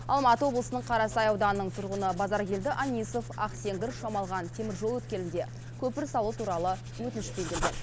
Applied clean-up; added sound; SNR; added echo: none; Writing; 9 dB; none.